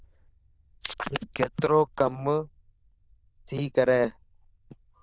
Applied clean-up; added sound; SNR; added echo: neural diffusion model UNIVERSE++.